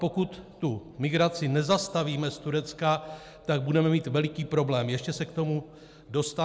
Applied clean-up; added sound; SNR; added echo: none; none; none; none.